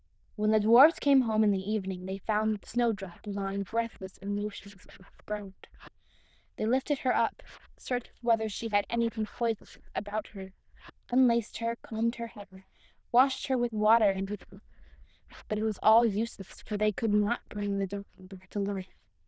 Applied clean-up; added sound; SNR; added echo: neural diffusion model UNIVERSE++.